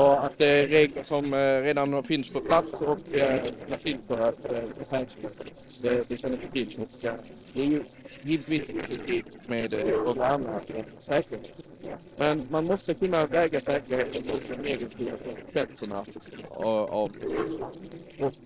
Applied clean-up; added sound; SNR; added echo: neural separator model SepFormer DNS4.